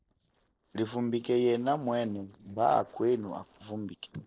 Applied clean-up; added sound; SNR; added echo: neural separator model SepFormer DNS4.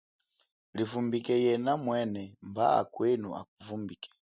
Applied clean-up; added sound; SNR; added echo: none; none; none; none.